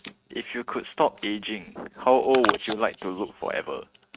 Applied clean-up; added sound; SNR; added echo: neural mask model RNNoise.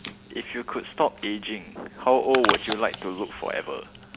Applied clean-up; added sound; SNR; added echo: none; Packing tape, duct tape / Tearing; 7 dB; none.